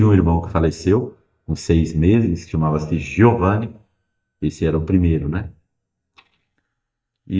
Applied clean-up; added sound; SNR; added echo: neural mask model DeepFilterNet 3.